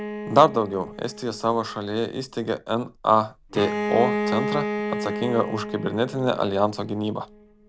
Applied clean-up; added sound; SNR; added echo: none; Bowed string instrument; 7 dB; none.